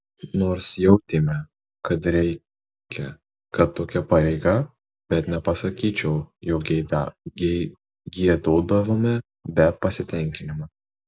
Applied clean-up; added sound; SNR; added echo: none; none; none; none.